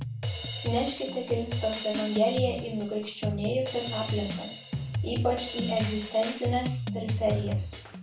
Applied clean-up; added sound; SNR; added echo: none; Drum kit; 2 dB; reverberation time 0.3 s.